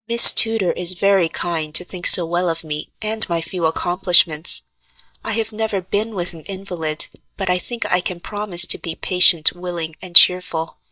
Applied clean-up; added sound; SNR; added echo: neural mask model DeepFilterNet 3.